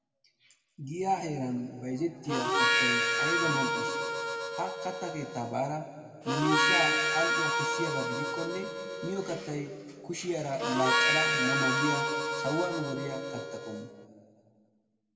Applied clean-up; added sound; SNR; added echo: none; Harmonica; -5 dB; reverberation time 2.0 s.